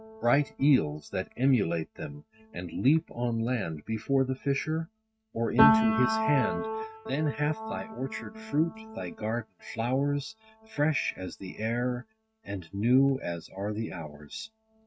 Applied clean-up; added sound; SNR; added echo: neural mask model RNNoise.